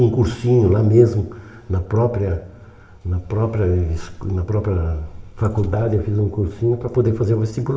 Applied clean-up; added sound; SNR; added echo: none; none; none; reverberation time 1.0 s.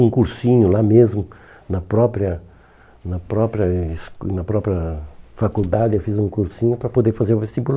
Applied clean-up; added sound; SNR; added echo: none; none; none; none.